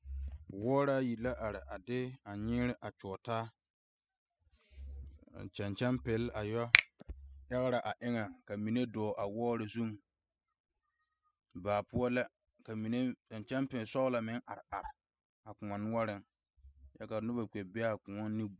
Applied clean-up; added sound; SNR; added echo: classical method spectral subtraction.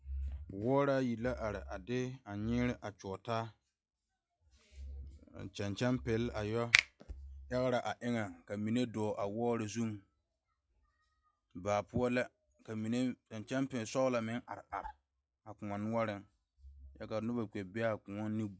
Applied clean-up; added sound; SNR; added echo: classical method log-MMSE.